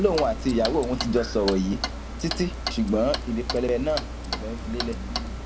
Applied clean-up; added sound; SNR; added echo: none; Clock; 6 dB; none.